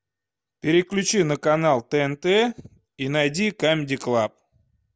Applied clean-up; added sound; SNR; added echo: none; none; none; none.